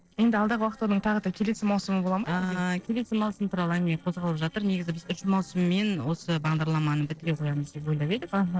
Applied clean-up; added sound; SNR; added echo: neural separator model SepFormer DNS4.